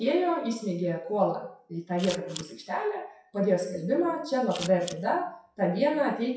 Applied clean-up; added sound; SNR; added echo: classical method WPE with log-MMSE.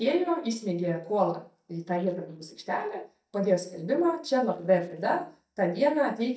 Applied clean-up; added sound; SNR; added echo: neural mask model DeepFilterNet 3.